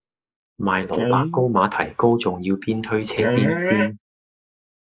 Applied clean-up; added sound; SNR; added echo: neural mask model Resemble Enhance denoiser.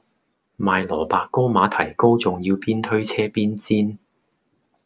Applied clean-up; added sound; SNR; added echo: none; none; none; none.